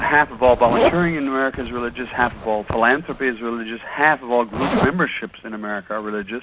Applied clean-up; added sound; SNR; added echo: none; Zipper (clothing); 7 dB; none.